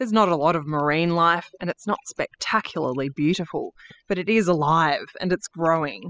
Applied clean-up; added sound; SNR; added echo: classical method spectral subtraction.